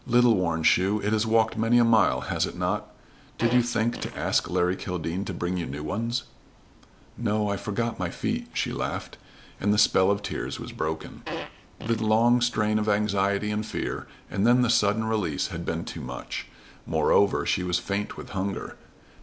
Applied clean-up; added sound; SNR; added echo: none; Fart; 11 dB; none.